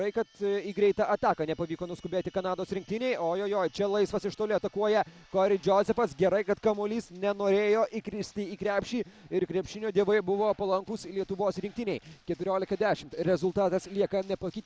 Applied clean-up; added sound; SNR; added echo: none; none; none; none.